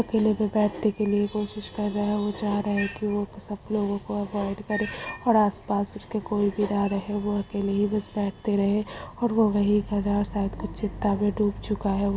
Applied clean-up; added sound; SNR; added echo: none; none; none; none.